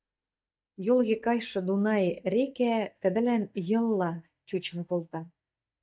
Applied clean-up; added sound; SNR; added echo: neural mask model DeepFilterNet 3.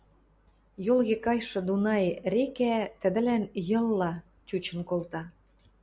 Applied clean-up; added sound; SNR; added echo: none; none; none; none.